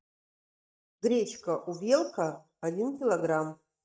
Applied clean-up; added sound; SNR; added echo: neural mask model DeepFilterNet 3.